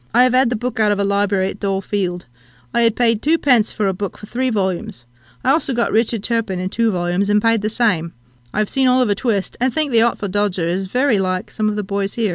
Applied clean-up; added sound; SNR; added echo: none; none; none; none.